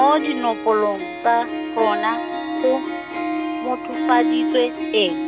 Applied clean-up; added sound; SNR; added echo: none; Harp; 3 dB; none.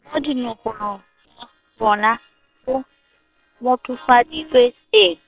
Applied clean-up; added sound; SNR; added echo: neural separator model SepFormer WHAM!.